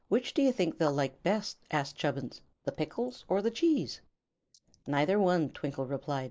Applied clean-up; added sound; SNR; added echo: neural mask model Resemble Enhance denoiser.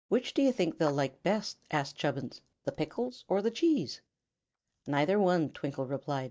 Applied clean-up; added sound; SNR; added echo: neural mask model DeepFilterNet 3.